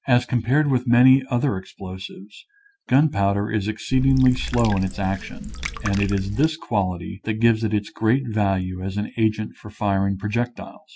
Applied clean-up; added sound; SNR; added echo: none; Water / Liquid; 8 dB; none.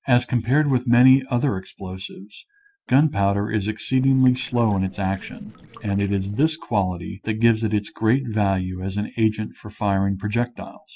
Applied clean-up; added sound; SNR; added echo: neural separator model SepFormer DNS4.